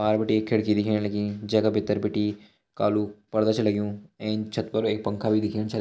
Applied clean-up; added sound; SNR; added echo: none; none; none; none.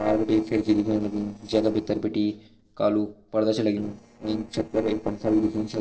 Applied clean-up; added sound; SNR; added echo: neural separator model SepFormer DNS4.